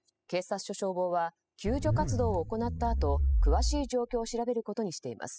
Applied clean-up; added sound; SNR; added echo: classical method spectral subtraction.